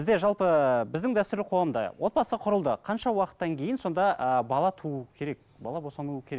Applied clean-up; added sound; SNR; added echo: none; none; none; none.